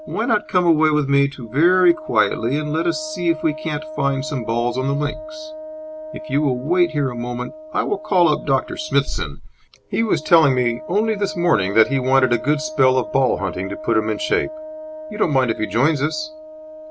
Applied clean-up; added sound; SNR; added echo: none; Wind instrument, woodwind instrument; 14 dB; none.